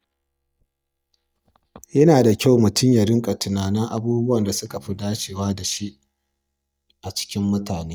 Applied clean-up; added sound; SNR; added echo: neural mask model DeepFilterNet 3.